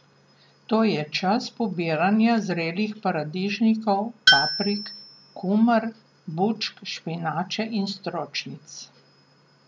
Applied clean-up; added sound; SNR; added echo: none; Tools; 2 dB; none.